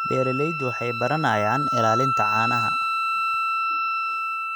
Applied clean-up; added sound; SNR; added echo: none; Wind instrument, woodwind instrument; -2 dB; none.